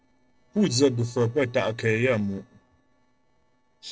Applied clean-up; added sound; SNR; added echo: neural separator model SepFormer DNS4.